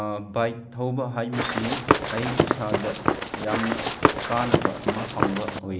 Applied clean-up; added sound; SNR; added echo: none; Run; -4 dB; none.